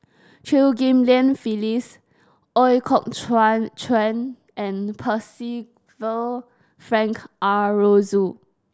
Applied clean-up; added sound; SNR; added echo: none; none; none; none.